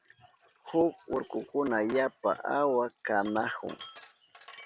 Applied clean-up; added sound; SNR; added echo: none; Sink (filling or washing); 20 dB; none.